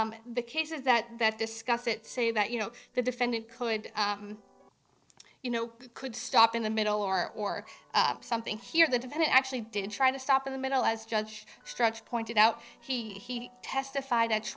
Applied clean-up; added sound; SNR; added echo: neural separator model SepFormer DNS4.